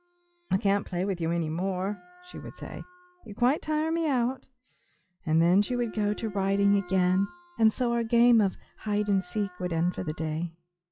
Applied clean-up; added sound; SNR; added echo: classical method log-MMSE.